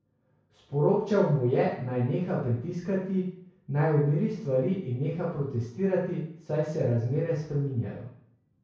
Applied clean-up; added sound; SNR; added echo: none; none; none; reverberation time 0.6 s.